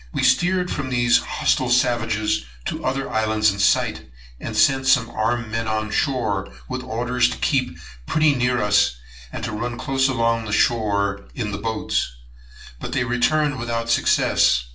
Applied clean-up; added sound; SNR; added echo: none; none; none; reverberation time 0.3 s.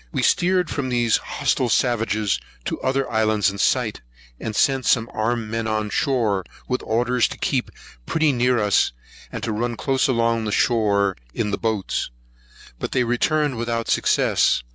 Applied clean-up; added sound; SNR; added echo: none; none; none; none.